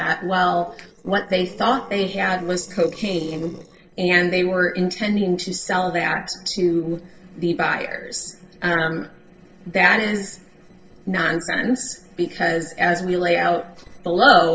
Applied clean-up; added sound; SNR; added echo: neural separator model SepFormer DNS4.